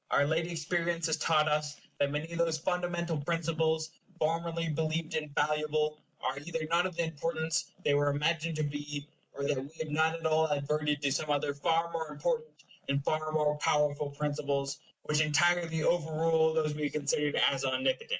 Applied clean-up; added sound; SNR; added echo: none; none; none; none.